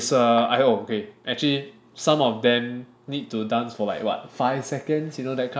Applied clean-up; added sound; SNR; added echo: none; none; none; none.